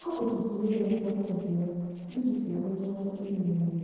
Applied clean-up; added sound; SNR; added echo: neural separator model SepFormer DNS4.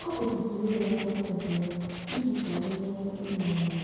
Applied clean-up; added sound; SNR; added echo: none; Writing; 12 dB; reverberation time 2.0 s.